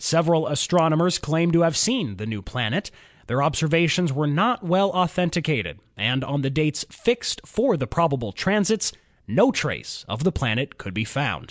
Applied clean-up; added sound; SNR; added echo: none; none; none; none.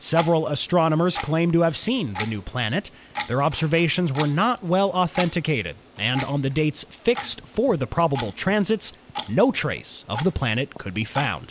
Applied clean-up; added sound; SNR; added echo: none; Clock; 14 dB; none.